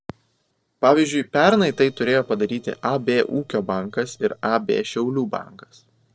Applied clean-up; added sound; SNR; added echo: neural separator model SepFormer DNS4.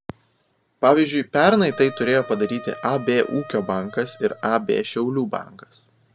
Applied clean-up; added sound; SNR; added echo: none; Wind instrument, woodwind instrument; 18 dB; none.